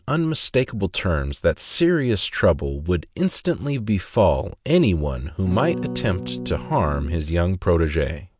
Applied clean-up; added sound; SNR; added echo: none; Electric guitar / Strum; 9 dB; none.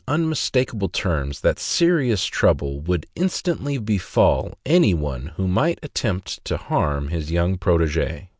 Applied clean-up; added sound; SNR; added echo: none; none; none; none.